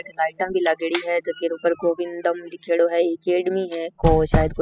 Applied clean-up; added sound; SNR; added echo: classical method spectral subtraction.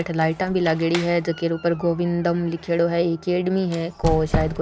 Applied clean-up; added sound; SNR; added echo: none; Squeak; 10 dB; none.